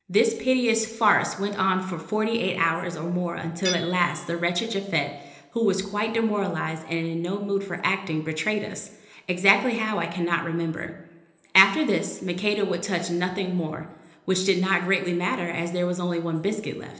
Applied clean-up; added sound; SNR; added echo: none; Tools; 14 dB; reverberation time 1.0 s.